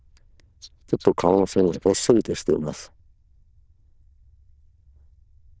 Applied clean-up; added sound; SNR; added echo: neural diffusion model UNIVERSE++.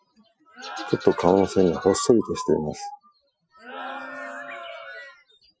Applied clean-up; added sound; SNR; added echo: classical method Wiener filter.